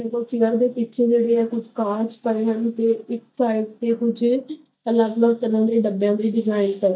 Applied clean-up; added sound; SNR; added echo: neural mask model DeepFilterNet 3.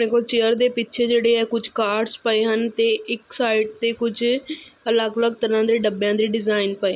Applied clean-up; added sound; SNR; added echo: none; none; none; none.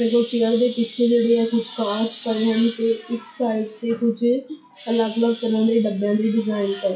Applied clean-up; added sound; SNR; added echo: classical method WPE with log-MMSE.